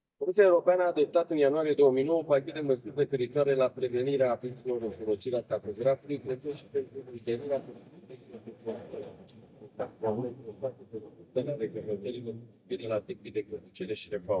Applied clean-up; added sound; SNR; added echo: neural mask model DeepFilterNet 3.